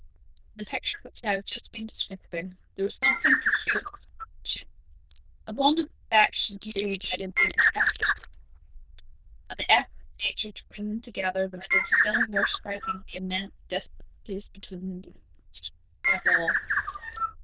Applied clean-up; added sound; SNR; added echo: neural diffusion model UNIVERSE++.